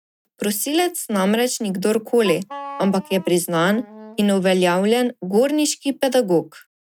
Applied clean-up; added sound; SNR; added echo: neural mask model RNNoise.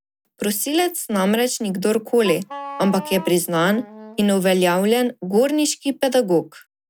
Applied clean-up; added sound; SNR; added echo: none; Wind instrument, woodwind instrument; 15 dB; none.